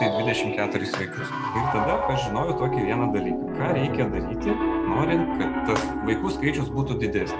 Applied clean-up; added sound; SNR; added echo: none; Piano; -1 dB; none.